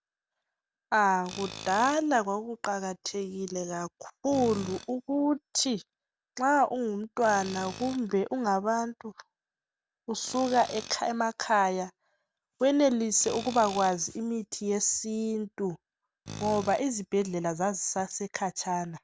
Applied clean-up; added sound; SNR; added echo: none; Tools; 18 dB; none.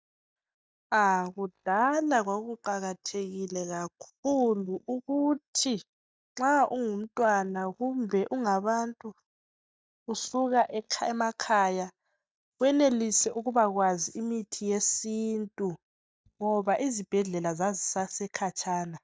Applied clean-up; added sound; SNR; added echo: neural mask model DeepFilterNet 3.